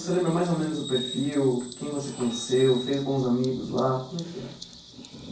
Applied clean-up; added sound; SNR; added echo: none; Bird vocalization, bird call, bird song; 14 dB; reverberation time 0.3 s.